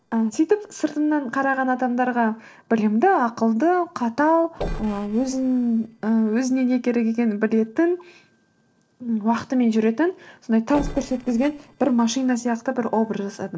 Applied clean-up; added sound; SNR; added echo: neural separator model SepFormer DNS4.